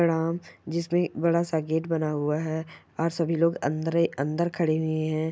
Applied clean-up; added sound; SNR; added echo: none; none; none; none.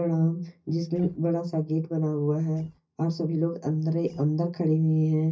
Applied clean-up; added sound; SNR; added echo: neural mask model DeepFilterNet 3.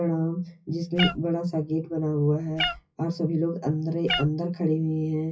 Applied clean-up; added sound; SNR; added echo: classical method WPE with log-MMSE.